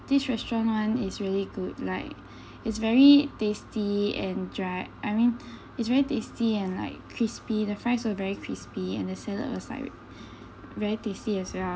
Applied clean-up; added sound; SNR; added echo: none; none; none; none.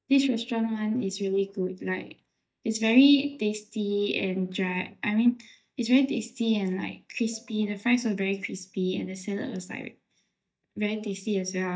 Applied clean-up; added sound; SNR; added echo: neural mask model DeepFilterNet 3.